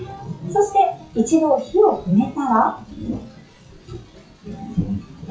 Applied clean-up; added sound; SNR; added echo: classical method WPE with log-MMSE.